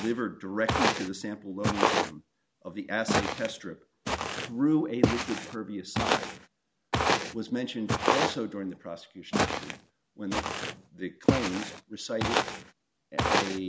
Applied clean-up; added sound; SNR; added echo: none; Walk, footsteps; -3 dB; none.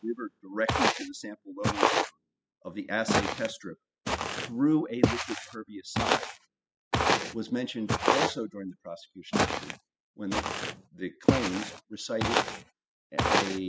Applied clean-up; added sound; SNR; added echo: classical method spectral subtraction.